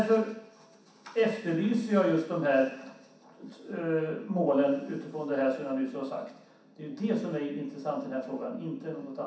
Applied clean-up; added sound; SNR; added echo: none; none; none; reverberation time 0.7 s.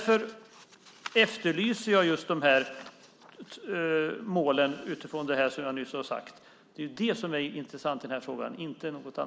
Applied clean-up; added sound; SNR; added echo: none; none; none; none.